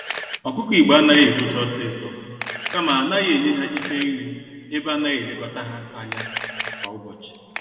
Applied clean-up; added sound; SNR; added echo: none; Camera; 12 dB; reverberation time 2.4 s.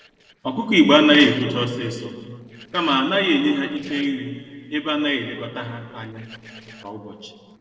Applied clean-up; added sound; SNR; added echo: neural separator model SepFormer DNS4.